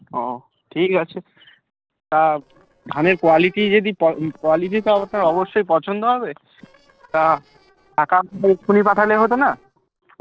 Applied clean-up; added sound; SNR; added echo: neural separator model SepFormer DNS4.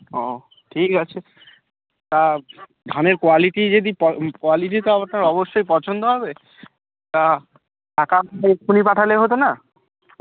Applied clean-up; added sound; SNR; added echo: none; none; none; none.